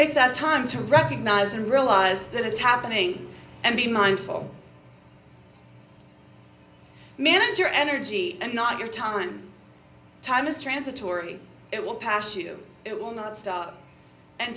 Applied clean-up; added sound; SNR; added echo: none; none; none; reverberation time 0.5 s.